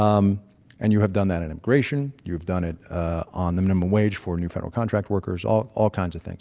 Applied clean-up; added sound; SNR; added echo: none; none; none; none.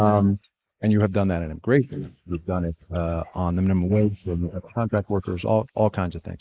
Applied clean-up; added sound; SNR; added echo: neural mask model Resemble Enhance denoiser.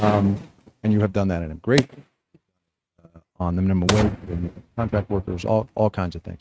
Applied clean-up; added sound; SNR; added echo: neural mask model RNNoise.